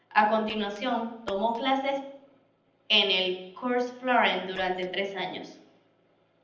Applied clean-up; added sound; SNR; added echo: neural separator model SepFormer DNS4.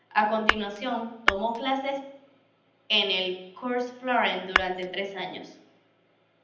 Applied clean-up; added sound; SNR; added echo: none; Tap / Glass; -1 dB; reverberation time 0.8 s.